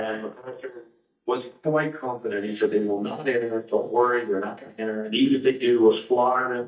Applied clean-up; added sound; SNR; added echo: neural mask model DeepFilterNet 3.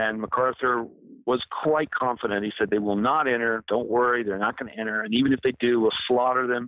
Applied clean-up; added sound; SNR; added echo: none; none; none; none.